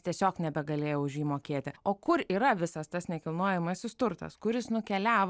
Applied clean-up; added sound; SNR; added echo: none; none; none; none.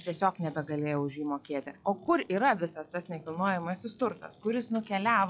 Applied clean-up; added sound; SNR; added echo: classical method log-MMSE.